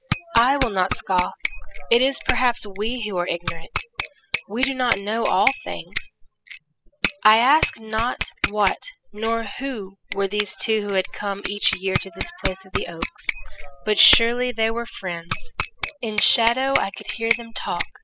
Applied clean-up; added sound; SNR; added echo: classical method spectral subtraction.